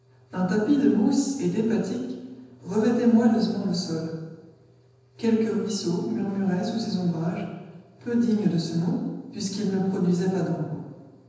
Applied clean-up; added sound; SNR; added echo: none; none; none; reverberation time 1.1 s.